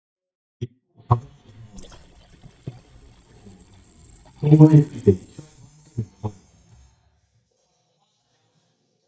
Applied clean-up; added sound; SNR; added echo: neural mask model DeepFilterNet 3.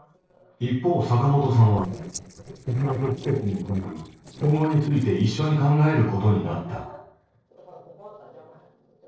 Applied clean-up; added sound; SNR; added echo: neural separator model SepFormer DNS4.